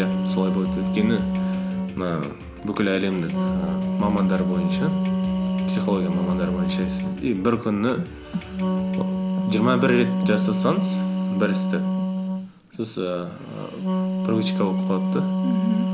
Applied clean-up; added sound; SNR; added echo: none; Wind instrument, woodwind instrument; -2 dB; none.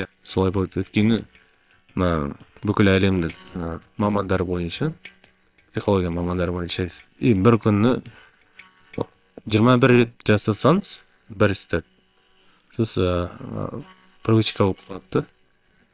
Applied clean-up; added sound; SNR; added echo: neural separator model SepFormer WHAM!.